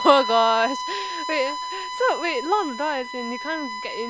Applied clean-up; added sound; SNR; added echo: none; Bowed string instrument; 7 dB; none.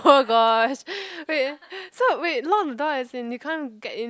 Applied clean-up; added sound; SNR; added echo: none; none; none; none.